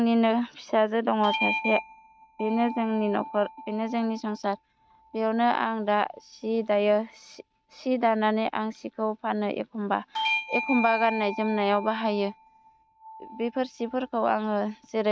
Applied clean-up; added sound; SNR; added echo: neural mask model RNNoise.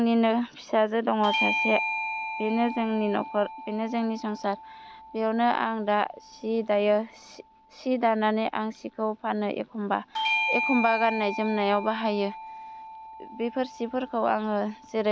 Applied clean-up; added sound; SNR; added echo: none; Bell / Doorbell; 8 dB; none.